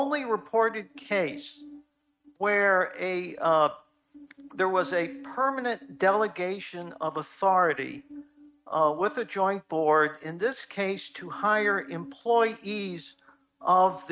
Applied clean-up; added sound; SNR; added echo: neural mask model RNNoise.